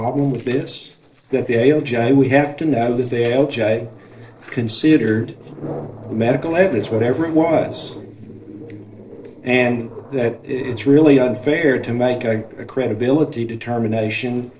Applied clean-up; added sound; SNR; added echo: neural separator model SepFormer DNS4.